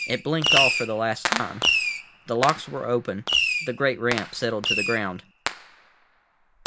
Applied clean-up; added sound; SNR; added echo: none; Fireworks; -1 dB; none.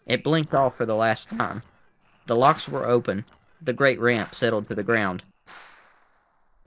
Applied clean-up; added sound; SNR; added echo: neural separator model SepFormer DNS4.